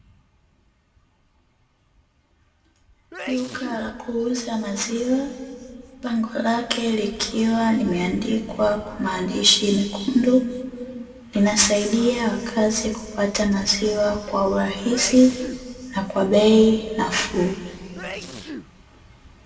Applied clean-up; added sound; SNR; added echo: none; Sneeze; 15 dB; reverberation time 2.0 s.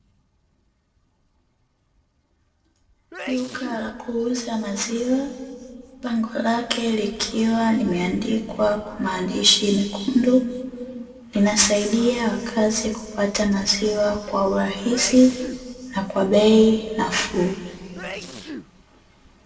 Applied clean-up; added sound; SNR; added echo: neural separator model SepFormer DNS4.